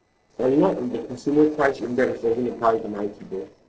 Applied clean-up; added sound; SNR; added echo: neural separator model SepFormer DNS4.